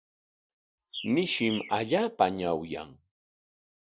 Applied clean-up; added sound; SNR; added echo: none; Bird; 15 dB; none.